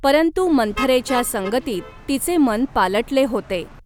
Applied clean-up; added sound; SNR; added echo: none; Motor vehicle (road); 16 dB; none.